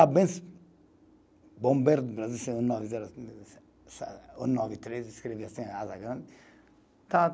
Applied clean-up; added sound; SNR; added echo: none; none; none; none.